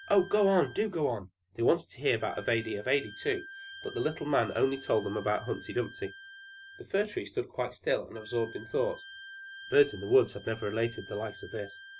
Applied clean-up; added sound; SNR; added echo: none; Wind instrument, woodwind instrument; 18 dB; none.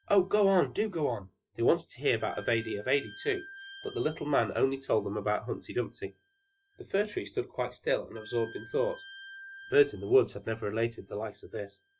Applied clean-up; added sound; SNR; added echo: classical method log-MMSE.